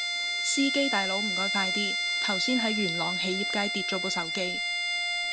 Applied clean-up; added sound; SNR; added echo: none; Bowed string instrument; -2 dB; none.